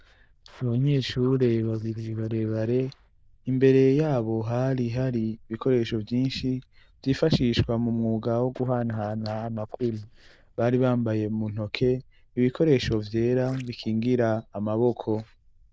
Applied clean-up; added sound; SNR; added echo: neural diffusion model UNIVERSE++.